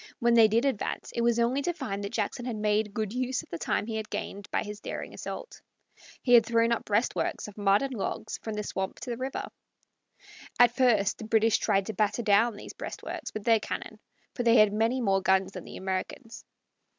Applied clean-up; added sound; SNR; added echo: none; none; none; none.